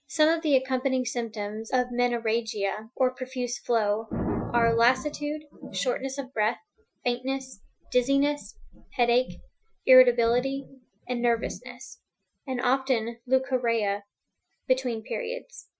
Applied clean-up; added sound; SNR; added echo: classical method Wiener filter.